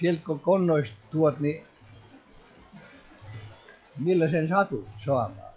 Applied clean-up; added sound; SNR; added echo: classical method log-MMSE.